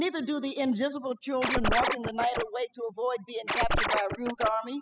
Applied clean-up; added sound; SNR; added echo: classical method spectral subtraction.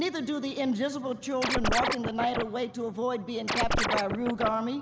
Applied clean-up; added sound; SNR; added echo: none; Scratching (performance technique); -1 dB; none.